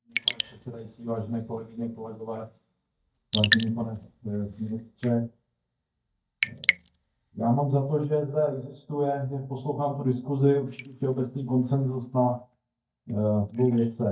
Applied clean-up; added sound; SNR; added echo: neural mask model DeepFilterNet 3.